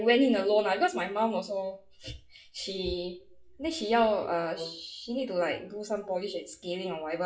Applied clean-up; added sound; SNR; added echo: classical method WPE with log-MMSE.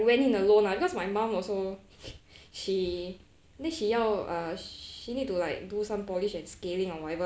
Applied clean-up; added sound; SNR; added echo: none; none; none; none.